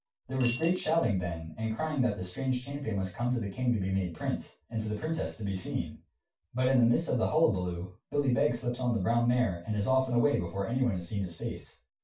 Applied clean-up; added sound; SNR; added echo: none; Coin (dropping) / Glass; 11 dB; reverberation time 0.2 s.